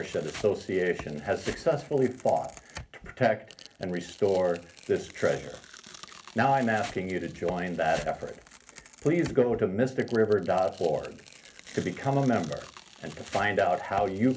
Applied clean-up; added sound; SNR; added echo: none; Tearing; 18 dB; reverberation time 0.3 s.